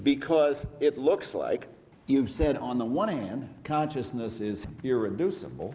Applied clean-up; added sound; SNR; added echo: none; none; none; none.